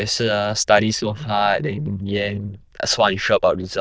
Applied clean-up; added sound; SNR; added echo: neural diffusion model UNIVERSE++.